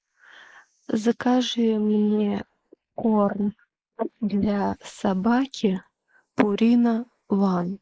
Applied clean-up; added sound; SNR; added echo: neural mask model Resemble Enhance denoiser.